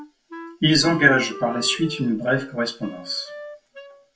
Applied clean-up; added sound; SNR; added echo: none; Wind instrument, woodwind instrument; 15 dB; reverberation time 0.2 s.